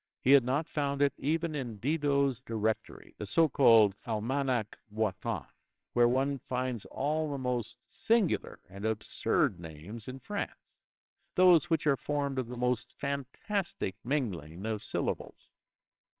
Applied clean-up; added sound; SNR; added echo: neural separator model SepFormer WHAMR!.